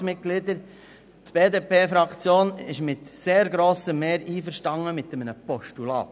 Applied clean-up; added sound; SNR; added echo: none; none; none; none.